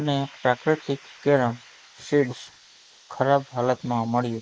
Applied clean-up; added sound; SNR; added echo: neural mask model Resemble Enhance denoiser.